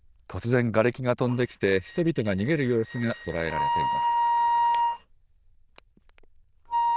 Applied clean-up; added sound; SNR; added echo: neural diffusion model UNIVERSE++.